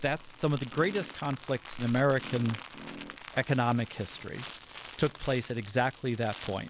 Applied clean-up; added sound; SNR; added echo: none; Fart + Crumpling, crinkling; 13 dB; none.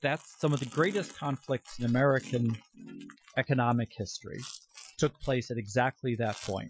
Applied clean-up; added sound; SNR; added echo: classical method Wiener filter.